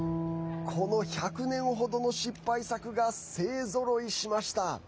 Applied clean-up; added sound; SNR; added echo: none; Bowed string instrument; 8 dB; none.